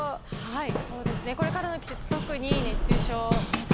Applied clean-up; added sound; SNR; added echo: none; Hammer; -5 dB; none.